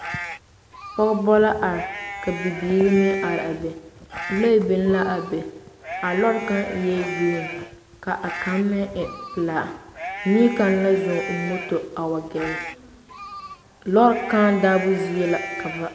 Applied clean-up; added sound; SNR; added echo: none; Livestock, farm animals, working animals; 12 dB; none.